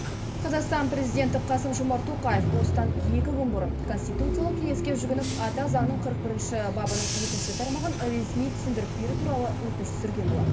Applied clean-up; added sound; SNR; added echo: none; Bus / Engine; -2 dB; reverberation time 2.0 s.